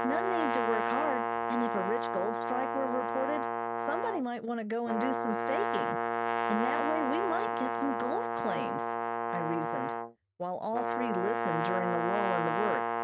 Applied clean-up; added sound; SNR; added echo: none; Brass instrument; -2 dB; none.